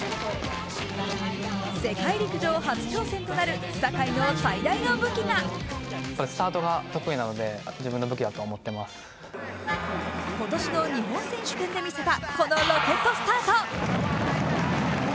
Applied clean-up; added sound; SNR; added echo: none; Wind instrument, woodwind instrument; 16 dB; none.